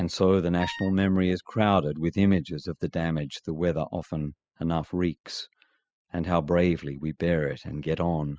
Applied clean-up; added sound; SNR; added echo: classical method spectral subtraction.